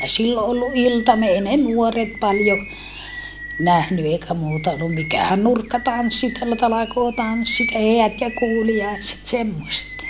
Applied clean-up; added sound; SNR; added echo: none; Bird vocalization, bird call, bird song; 12 dB; none.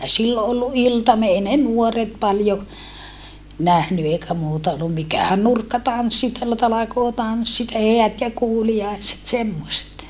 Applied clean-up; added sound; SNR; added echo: none; none; none; none.